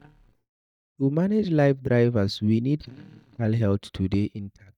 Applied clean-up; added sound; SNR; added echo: neural mask model DeepFilterNet 3.